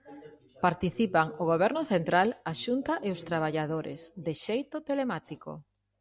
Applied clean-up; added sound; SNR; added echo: none; none; none; none.